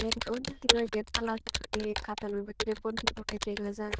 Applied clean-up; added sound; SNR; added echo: neural diffusion model UNIVERSE++.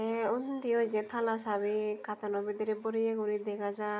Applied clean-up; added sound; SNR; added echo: none; none; none; none.